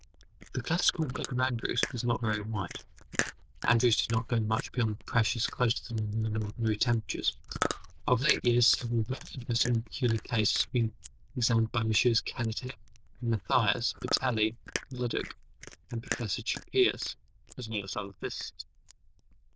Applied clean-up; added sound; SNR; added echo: neural diffusion model UNIVERSE++.